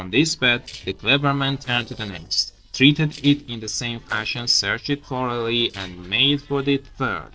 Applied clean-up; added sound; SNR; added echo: neural separator model SepFormer DNS4.